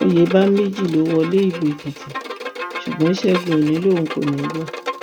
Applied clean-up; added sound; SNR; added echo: none; Bowed string instrument; 11 dB; none.